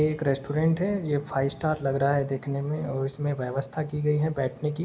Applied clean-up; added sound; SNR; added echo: none; none; none; none.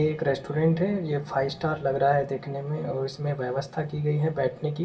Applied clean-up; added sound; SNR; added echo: none; none; none; reverberation time 0.2 s.